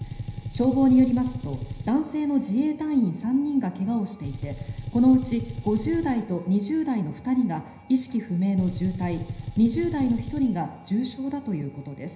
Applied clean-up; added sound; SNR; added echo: none; Gunshot, gunfire; 11 dB; reverberation time 0.9 s.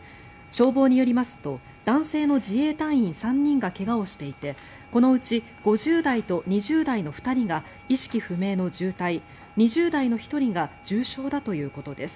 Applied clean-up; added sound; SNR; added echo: none; none; none; none.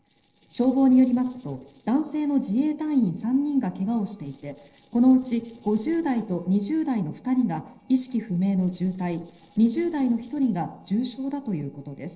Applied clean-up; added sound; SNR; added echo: neural separator model SepFormer DNS4.